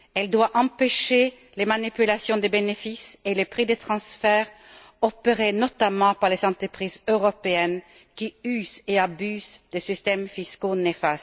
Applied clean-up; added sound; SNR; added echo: none; none; none; none.